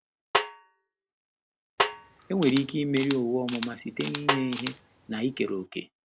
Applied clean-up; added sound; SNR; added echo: none; Snare drum + Camera; 1 dB; none.